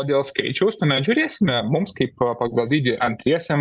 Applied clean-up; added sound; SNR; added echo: neural mask model Resemble Enhance denoiser.